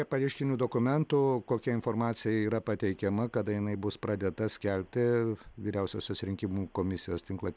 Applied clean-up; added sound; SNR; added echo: none; none; none; none.